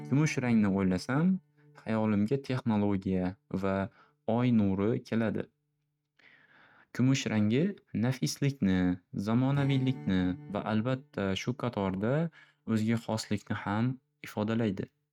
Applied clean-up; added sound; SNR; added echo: neural mask model RNNoise.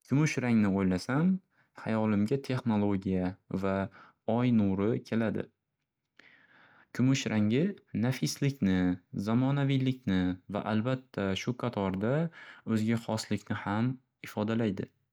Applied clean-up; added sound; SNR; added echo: none; none; none; none.